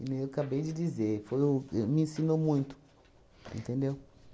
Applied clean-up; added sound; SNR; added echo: none; none; none; none.